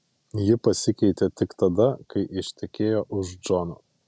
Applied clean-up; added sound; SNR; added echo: none; none; none; none.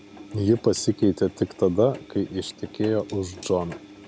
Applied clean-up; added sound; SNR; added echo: none; Engine; 19 dB; none.